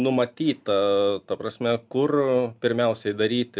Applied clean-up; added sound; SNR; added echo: none; none; none; none.